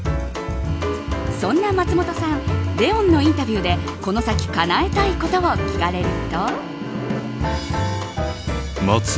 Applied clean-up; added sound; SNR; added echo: none; Organ; 12 dB; none.